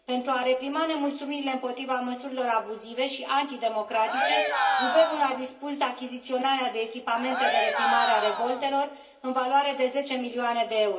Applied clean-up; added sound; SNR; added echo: none; Cheering; 0 dB; reverberation time 0.3 s.